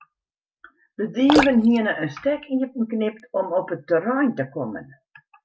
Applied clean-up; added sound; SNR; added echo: none; Drip; 5 dB; none.